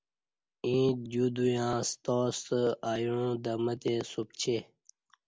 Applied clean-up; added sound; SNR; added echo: none; none; none; none.